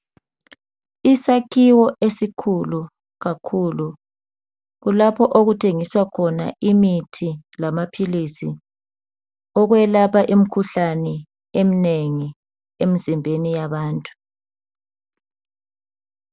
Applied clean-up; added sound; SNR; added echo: none; none; none; none.